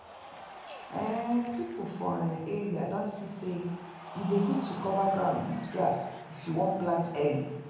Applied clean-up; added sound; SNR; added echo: none; Cheering; 15 dB; reverberation time 0.9 s.